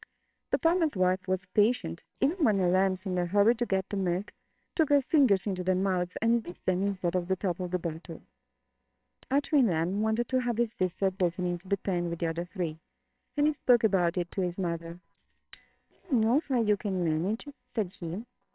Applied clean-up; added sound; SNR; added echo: neural separator model SepFormer WHAMR!.